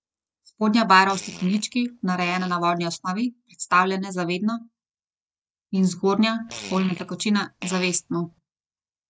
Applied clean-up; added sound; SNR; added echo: neural mask model DeepFilterNet 3.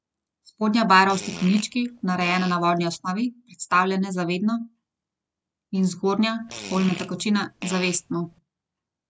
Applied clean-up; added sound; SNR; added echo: none; Fart; 15 dB; none.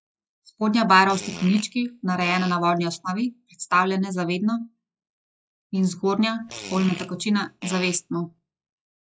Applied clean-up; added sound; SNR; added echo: classical method log-MMSE.